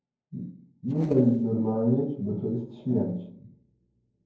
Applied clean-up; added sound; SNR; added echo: neural separator model SepFormer DNS4.